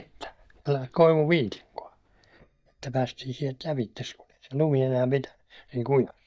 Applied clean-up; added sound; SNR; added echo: neural mask model DeepFilterNet 3.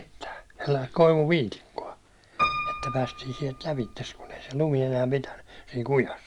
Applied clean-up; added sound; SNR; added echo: none; Piano; 10 dB; none.